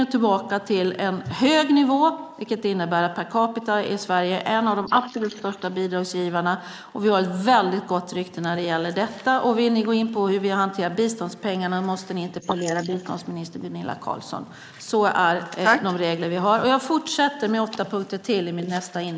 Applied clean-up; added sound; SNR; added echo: neural mask model Resemble Enhance denoiser.